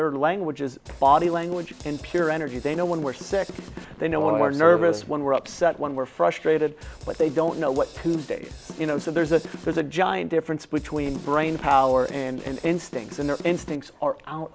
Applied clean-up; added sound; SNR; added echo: none; Drum / Drum kit; 16 dB; none.